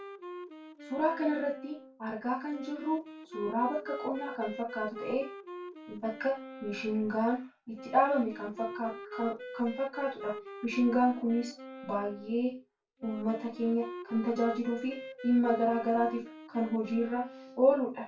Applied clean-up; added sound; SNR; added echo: none; Wind instrument, woodwind instrument; 13 dB; reverberation time 0.2 s.